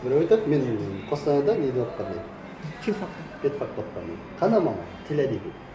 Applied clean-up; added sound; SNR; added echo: none; none; none; none.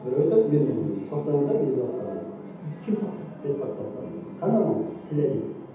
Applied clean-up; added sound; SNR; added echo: none; none; none; reverberation time 0.8 s.